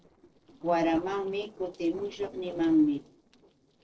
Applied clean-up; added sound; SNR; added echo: neural separator model SepFormer DNS4.